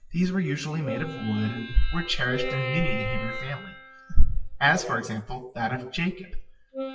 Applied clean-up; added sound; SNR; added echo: classical method WPE with log-MMSE.